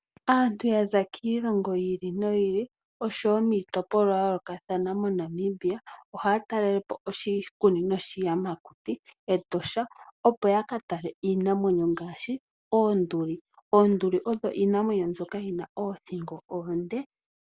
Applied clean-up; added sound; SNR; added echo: none; none; none; none.